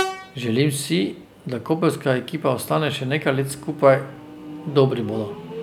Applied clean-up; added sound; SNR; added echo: none; Train; 13 dB; none.